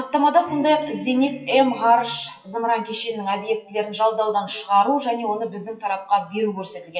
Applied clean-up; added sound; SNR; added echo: classical method WPE with log-MMSE.